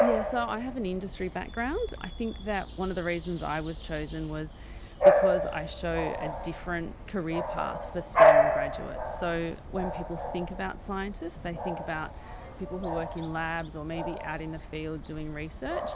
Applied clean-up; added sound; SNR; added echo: none; Bark / Bird vocalization, bird call, bird song; -4 dB; none.